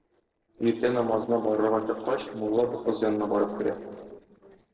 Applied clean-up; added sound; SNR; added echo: neural separator model SepFormer DNS4.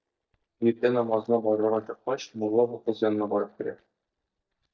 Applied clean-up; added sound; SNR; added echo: neural mask model DeepFilterNet 3.